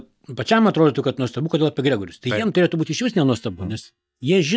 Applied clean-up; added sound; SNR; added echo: neural mask model DeepFilterNet 3.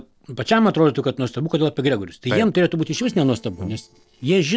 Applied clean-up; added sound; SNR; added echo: neural separator model SepFormer DNS4.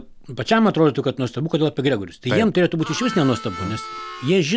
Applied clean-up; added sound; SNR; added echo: none; Harmonica; 12 dB; none.